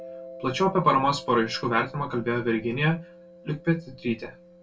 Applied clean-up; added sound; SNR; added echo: none; Mallet percussion; 18 dB; reverberation time 0.2 s.